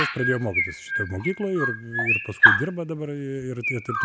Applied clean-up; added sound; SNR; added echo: none; Chirp, tweet + Dog; -4 dB; none.